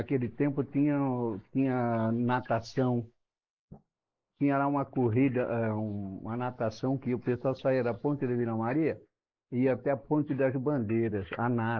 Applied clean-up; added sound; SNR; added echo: neural mask model Resemble Enhance denoiser.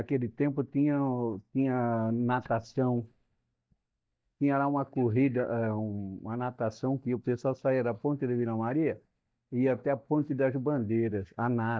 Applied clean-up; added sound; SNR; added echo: neural mask model DeepFilterNet 3.